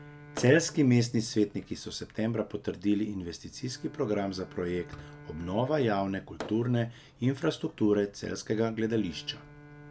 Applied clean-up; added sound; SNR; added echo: none; Bowed string instrument + Fireworks; 19 dB; none.